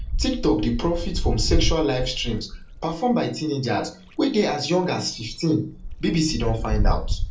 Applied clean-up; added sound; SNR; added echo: none; Wind; 2 dB; reverberation time 0.3 s.